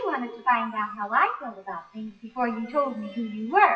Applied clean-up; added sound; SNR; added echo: classical method WPE with log-MMSE.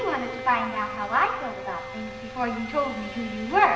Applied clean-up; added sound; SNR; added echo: none; Bowed string instrument; 11 dB; reverberation time 1.1 s.